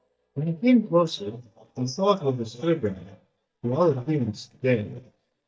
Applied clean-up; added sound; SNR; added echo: neural mask model DeepFilterNet 3.